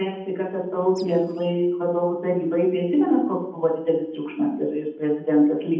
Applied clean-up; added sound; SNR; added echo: neural separator model SepFormer DNS4.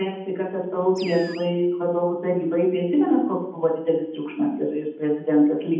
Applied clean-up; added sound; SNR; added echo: none; Animal; 19 dB; reverberation time 0.8 s.